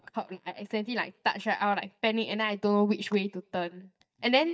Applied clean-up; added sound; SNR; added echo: neural mask model DeepFilterNet 3.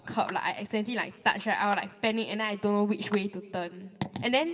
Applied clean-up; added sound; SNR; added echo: none; Clapping; 20 dB; reverberation time 2.4 s.